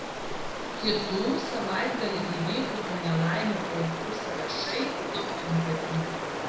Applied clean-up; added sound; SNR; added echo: none; Stream; 2 dB; reverberation time 0.8 s.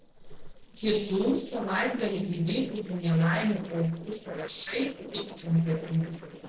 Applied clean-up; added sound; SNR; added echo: neural separator model SepFormer DNS4.